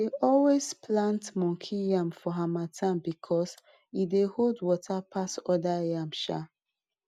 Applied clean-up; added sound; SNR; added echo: none; none; none; none.